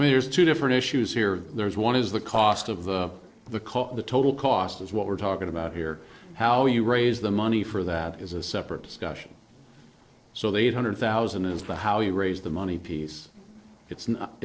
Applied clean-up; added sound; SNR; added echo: neural separator model SepFormer DNS4.